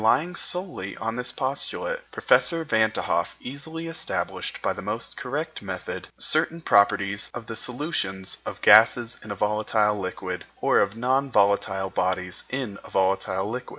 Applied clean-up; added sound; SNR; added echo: none; none; none; none.